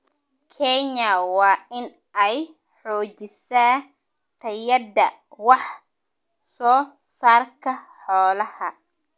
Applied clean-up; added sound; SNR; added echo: none; none; none; none.